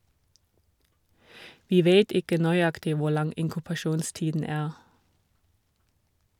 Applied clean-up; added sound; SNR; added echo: none; none; none; none.